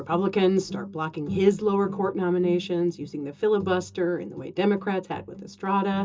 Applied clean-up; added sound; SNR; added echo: none; none; none; reverberation time 0.2 s.